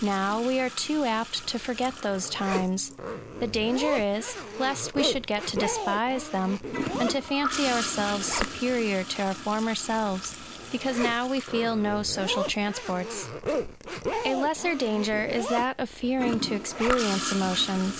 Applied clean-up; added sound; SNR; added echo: none; Zipper (clothing) + Toilet flush / Gurgling; 6 dB; none.